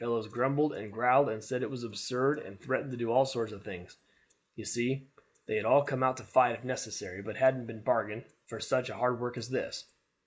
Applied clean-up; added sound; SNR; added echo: neural mask model Resemble Enhance denoiser.